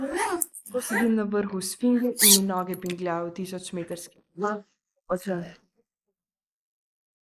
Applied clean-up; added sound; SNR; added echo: neural mask model Resemble Enhance denoiser.